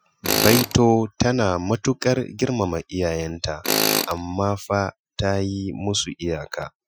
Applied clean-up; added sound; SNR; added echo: classical method Wiener filter.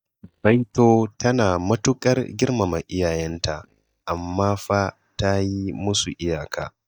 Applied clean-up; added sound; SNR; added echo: neural mask model DeepFilterNet 3.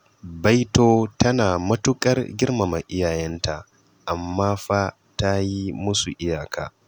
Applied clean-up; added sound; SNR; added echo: none; none; none; none.